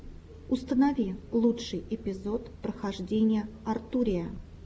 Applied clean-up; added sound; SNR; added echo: none; none; none; none.